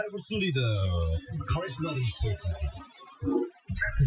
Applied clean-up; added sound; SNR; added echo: classical method Wiener filter.